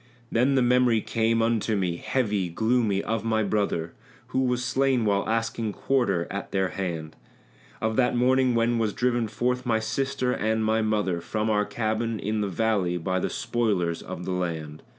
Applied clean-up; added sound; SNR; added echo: none; none; none; none.